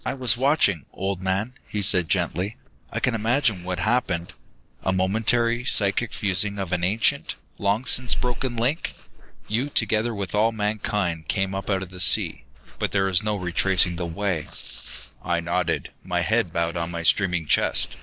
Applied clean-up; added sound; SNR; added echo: neural separator model SepFormer DNS4.